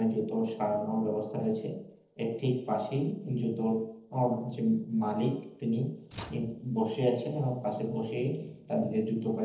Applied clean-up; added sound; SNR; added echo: neural separator model SepFormer DNS4.